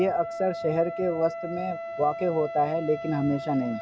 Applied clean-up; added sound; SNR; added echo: none; Wind instrument, woodwind instrument; 8 dB; none.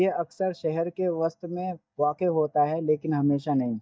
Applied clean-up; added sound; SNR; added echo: neural mask model DeepFilterNet 3.